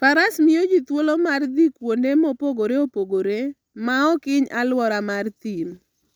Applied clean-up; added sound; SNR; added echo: none; none; none; none.